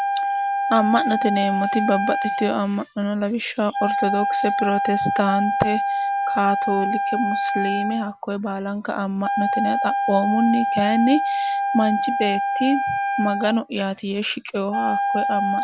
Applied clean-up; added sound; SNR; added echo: none; Wind instrument, woodwind instrument; 0 dB; none.